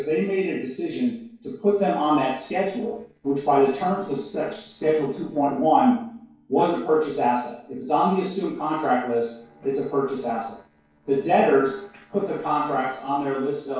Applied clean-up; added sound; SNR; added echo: neural separator model SepFormer DNS4.